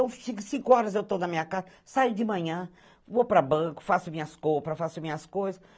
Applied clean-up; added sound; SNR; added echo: none; none; none; none.